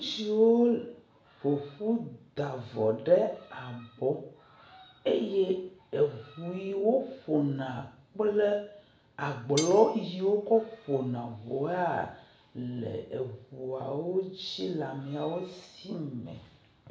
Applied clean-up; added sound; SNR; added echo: none; Cutlery, silverware; 12 dB; reverberation time 0.5 s.